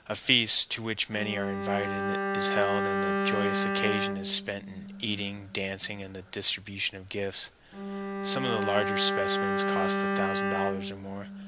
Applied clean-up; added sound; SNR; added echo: none; Bowed string instrument; -1 dB; none.